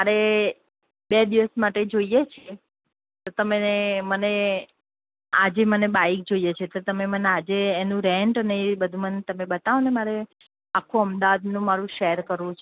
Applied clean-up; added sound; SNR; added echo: none; none; none; none.